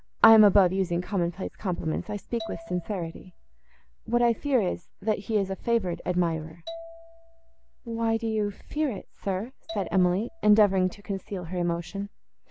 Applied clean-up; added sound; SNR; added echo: none; Marimba, xylophone; 19 dB; none.